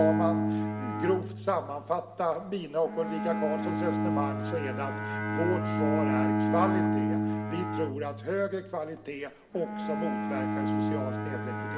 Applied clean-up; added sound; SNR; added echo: none; Bowed string instrument; -2 dB; reverberation time 1.4 s.